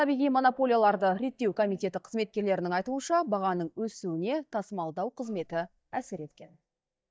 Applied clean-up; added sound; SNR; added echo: neural mask model DeepFilterNet 3.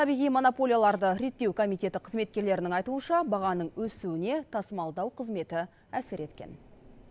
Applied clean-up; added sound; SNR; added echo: none; none; none; none.